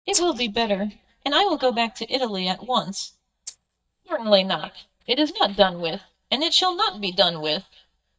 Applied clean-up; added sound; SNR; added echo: neural mask model DeepFilterNet 3.